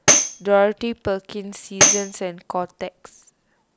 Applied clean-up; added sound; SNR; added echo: none; Tambourine; -3 dB; none.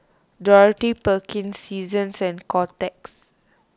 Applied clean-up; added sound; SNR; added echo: none; none; none; none.